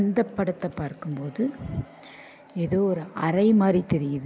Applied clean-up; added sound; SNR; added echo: none; none; none; none.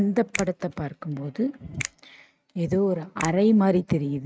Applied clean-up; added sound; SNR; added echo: neural mask model RNNoise.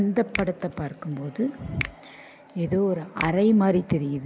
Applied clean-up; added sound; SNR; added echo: none; Finger snapping; 14 dB; none.